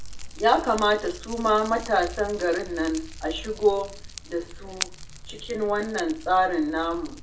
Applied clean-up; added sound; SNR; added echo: none; Fire; 12 dB; reverberation time 0.2 s.